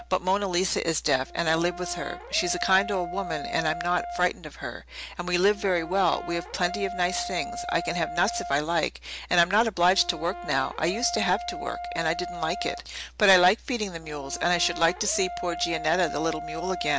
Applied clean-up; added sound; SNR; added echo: none; Brass instrument; 10 dB; none.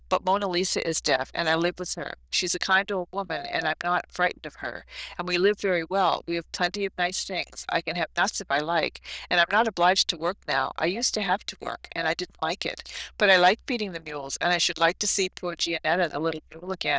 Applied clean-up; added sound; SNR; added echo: neural diffusion model UNIVERSE++.